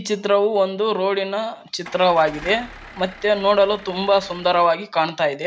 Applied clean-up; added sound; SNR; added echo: none; Engine starting / Car; 19 dB; none.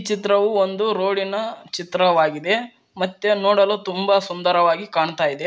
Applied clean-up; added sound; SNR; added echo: none; none; none; none.